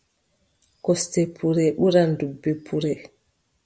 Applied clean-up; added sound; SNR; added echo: none; none; none; none.